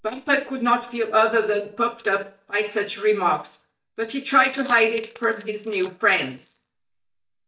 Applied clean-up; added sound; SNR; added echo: neural mask model DeepFilterNet 3.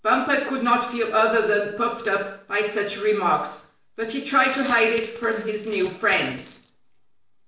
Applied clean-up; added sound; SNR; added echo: neural separator model SepFormer DNS4.